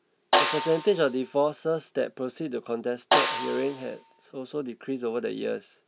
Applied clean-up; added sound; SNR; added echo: none; Snare drum; 2 dB; none.